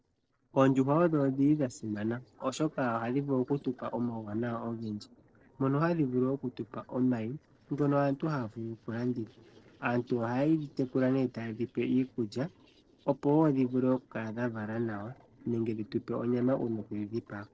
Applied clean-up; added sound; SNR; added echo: neural separator model SepFormer DNS4.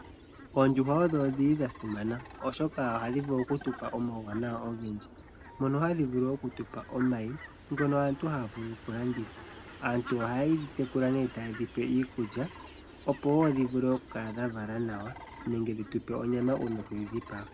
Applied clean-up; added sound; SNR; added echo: none; Fowl; 16 dB; none.